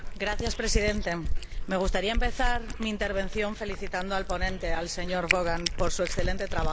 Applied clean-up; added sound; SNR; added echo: none; Cat; -1 dB; none.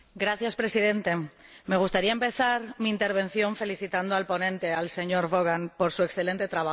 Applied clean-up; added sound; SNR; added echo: none; none; none; none.